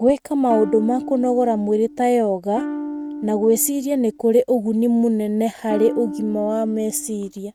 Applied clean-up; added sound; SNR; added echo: neural mask model RNNoise.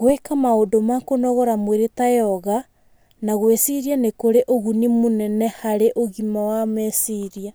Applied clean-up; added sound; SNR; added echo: none; none; none; none.